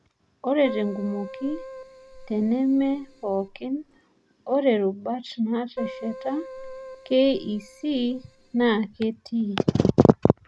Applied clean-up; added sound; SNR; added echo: none; Keyboard (musical); 15 dB; none.